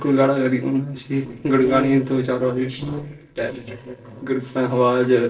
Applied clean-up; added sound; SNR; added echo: neural separator model SepFormer DNS4.